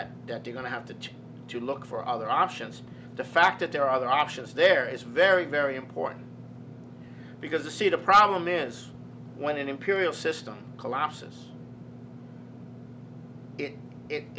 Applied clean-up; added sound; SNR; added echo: none; Engine / Mechanisms; 15 dB; none.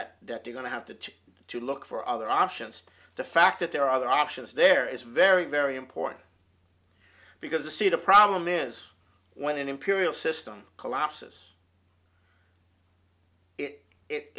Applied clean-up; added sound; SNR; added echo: none; none; none; none.